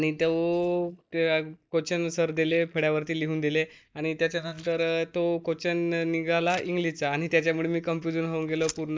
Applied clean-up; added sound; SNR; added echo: neural mask model DeepFilterNet 3.